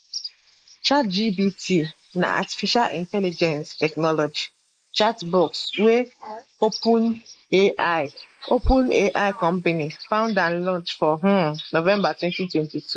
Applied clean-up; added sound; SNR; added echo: neural mask model Resemble Enhance denoiser.